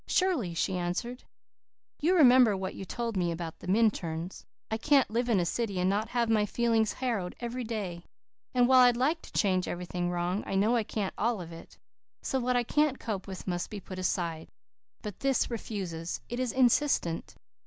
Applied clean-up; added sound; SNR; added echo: none; none; none; none.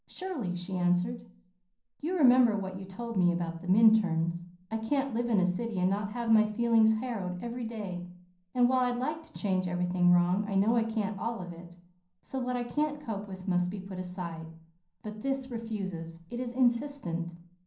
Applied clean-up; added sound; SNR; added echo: none; none; none; reverberation time 0.6 s.